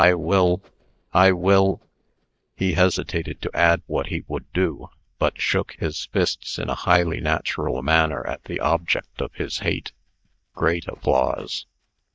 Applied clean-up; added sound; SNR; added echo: neural mask model DeepFilterNet 3.